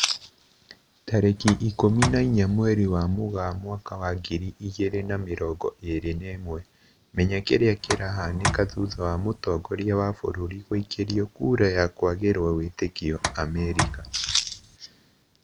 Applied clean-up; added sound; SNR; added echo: none; Tick; 6 dB; none.